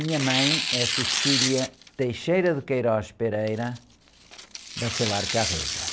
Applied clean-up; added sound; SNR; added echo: none; Tearing; 2 dB; none.